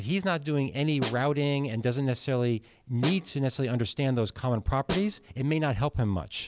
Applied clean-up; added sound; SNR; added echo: none; Snare drum; 12 dB; none.